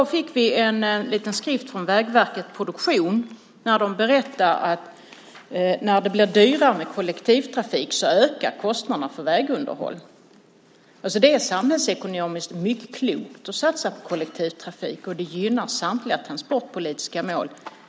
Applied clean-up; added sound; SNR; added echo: none; none; none; none.